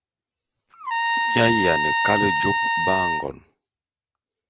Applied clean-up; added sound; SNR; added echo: none; Trumpet; -4 dB; none.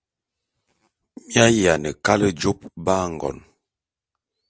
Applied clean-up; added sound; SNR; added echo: none; none; none; none.